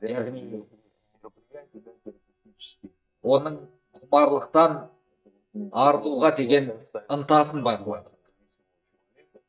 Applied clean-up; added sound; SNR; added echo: neural mask model DeepFilterNet 3.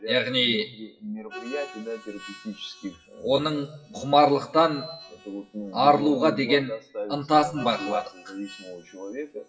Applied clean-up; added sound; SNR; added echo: classical method WPE with log-MMSE.